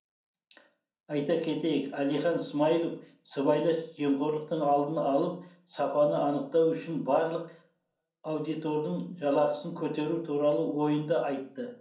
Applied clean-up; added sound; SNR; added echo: none; none; none; reverberation time 0.6 s.